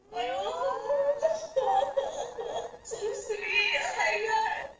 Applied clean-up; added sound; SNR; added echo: neural separator model SepFormer DNS4.